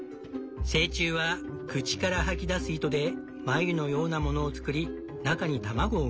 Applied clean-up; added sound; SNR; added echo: none; none; none; none.